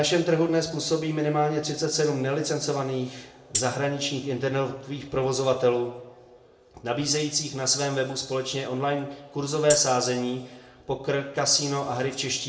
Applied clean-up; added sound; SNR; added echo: none; Tambourine; 9 dB; reverberation time 0.6 s.